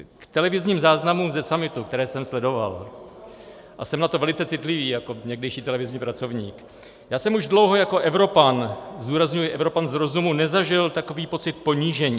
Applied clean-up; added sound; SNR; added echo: none; none; none; none.